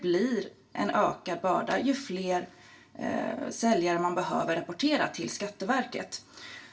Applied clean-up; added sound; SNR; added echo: none; Clapping; 17 dB; reverberation time 0.2 s.